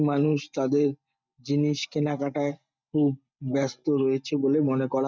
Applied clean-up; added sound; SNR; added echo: neural mask model DeepFilterNet 3.